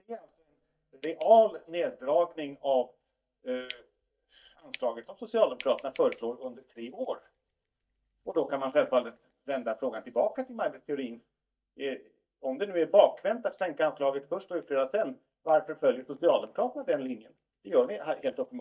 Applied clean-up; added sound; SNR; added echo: neural mask model DeepFilterNet 3.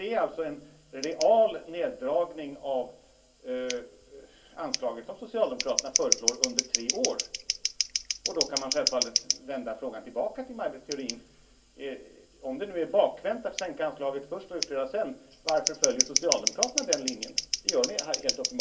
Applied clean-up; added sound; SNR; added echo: none; Scissors; 2 dB; reverberation time 0.2 s.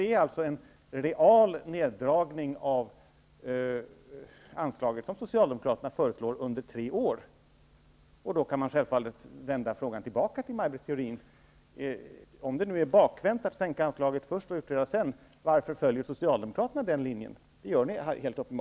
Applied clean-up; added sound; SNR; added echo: none; none; none; none.